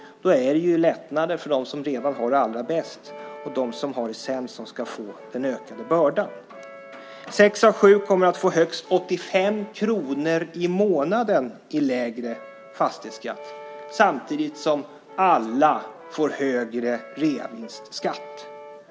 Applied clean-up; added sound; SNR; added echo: none; Brass instrument; 20 dB; none.